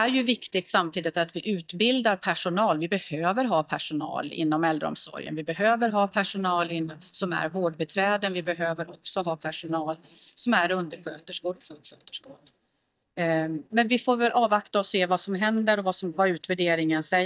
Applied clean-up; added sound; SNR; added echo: neural mask model DeepFilterNet 3.